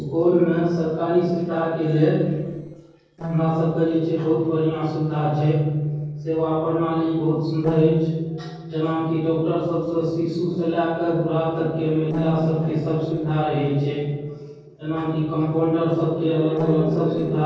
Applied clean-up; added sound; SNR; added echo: neural separator model SepFormer DNS4.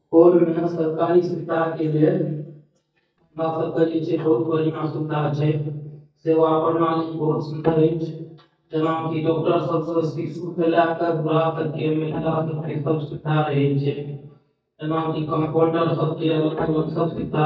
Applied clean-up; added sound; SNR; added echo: neural mask model DeepFilterNet 3.